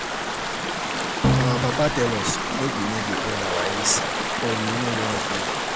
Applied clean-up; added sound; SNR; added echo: none; Drum + Stream / Ocean; -3 dB; none.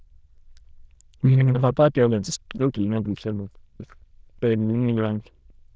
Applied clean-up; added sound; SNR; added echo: neural diffusion model UNIVERSE++.